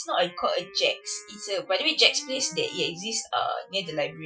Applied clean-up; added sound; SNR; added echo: classical method Wiener filter.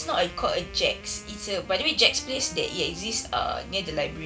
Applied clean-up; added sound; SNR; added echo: none; Wind instrument, woodwind instrument; 17 dB; none.